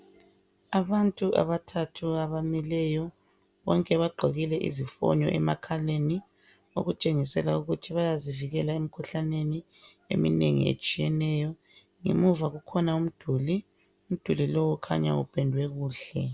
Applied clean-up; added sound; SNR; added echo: none; none; none; none.